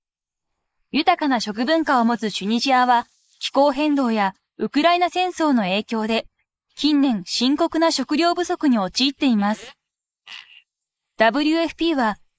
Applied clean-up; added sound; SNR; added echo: neural mask model Resemble Enhance denoiser.